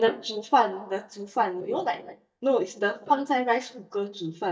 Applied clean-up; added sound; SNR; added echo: neural mask model DeepFilterNet 3.